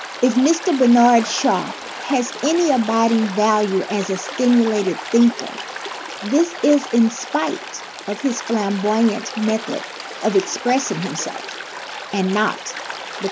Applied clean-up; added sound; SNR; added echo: none; Stream; 12 dB; none.